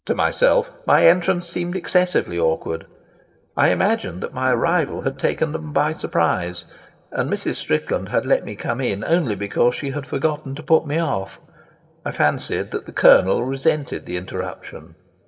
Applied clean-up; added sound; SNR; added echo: neural separator model SepFormer DNS4.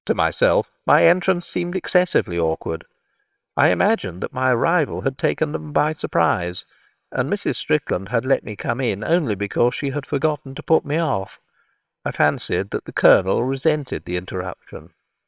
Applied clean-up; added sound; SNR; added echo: neural separator model SepFormer WHAMR!.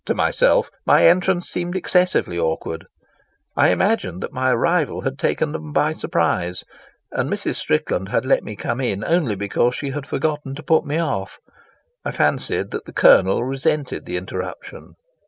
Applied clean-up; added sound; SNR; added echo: none; none; none; none.